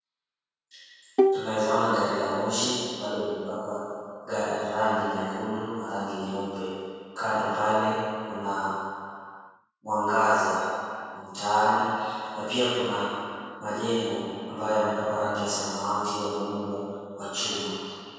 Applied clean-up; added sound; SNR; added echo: none; Bowed string instrument; -2 dB; reverberation time 2.2 s.